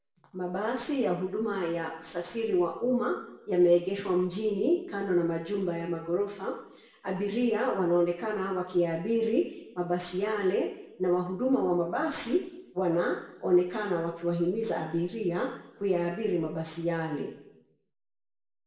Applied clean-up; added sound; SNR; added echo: none; none; none; reverberation time 0.8 s.